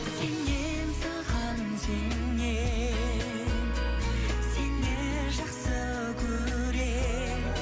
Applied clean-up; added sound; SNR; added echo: none; none; none; none.